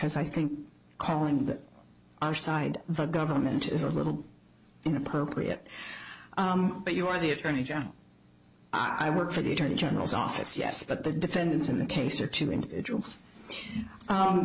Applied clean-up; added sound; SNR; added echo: none; none; none; none.